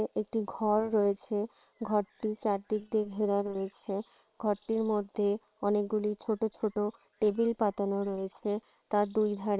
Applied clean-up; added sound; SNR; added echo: neural separator model SepFormer WHAM!.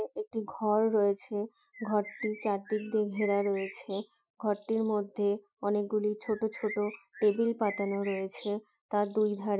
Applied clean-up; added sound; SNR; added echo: classical method Wiener filter.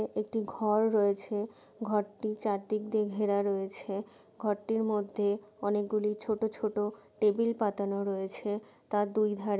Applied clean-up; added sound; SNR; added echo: none; none; none; none.